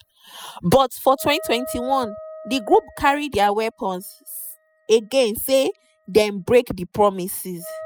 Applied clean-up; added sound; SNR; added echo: classical method spectral subtraction.